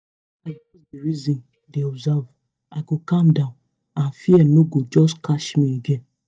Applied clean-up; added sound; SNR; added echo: neural mask model DeepFilterNet 3.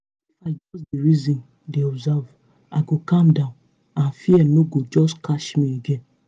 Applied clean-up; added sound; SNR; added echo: none; none; none; none.